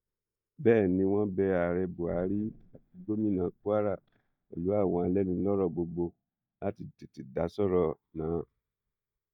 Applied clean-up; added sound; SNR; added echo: neural mask model DeepFilterNet 3.